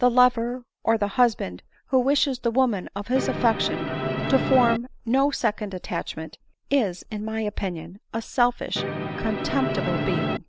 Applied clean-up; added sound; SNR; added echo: none; Musical instrument; 2 dB; none.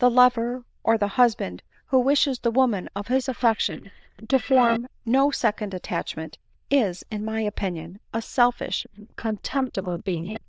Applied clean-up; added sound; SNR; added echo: neural diffusion model UNIVERSE++.